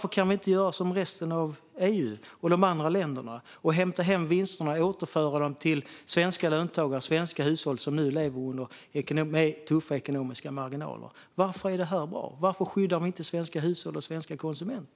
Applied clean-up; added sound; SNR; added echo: none; none; none; none.